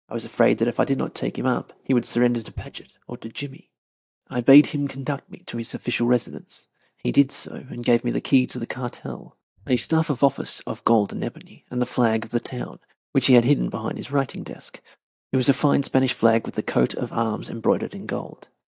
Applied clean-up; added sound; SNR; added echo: neural mask model DeepFilterNet 3.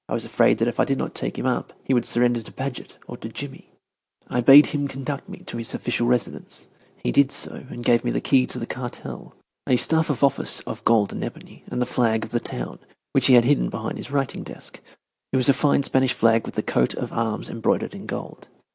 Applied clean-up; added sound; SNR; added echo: none; none; none; none.